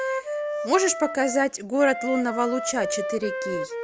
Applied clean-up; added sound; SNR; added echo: none; Wind instrument, woodwind instrument; 5 dB; none.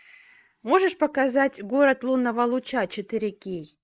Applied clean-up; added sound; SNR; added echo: neural mask model Resemble Enhance denoiser.